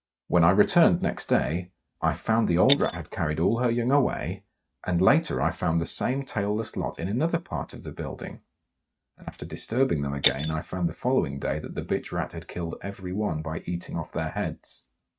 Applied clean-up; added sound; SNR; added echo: neural mask model RNNoise.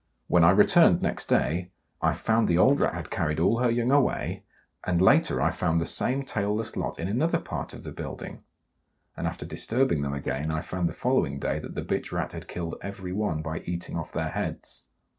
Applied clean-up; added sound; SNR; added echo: neural separator model SepFormer DNS4.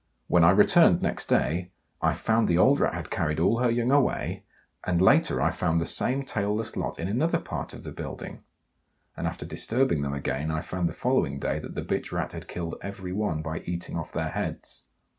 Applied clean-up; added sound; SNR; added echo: none; none; none; none.